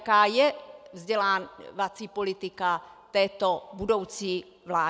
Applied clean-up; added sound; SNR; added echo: none; none; none; none.